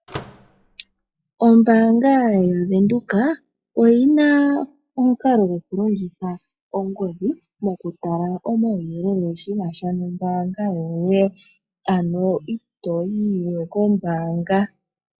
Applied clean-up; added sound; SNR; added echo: classical method log-MMSE.